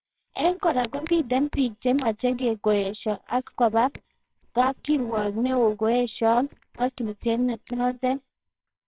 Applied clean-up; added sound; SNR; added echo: neural separator model SepFormer WHAMR!.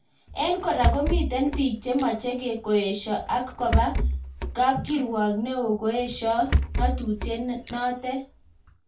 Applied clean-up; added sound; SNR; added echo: none; Rattle / Breathing; 3 dB; reverberation time 0.2 s.